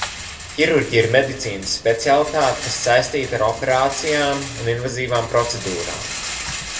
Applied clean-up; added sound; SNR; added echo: none; Rattle; 11 dB; reverberation time 1.2 s.